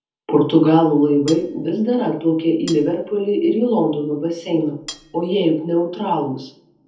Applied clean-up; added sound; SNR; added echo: none; Cutlery, silverware; 19 dB; reverberation time 0.7 s.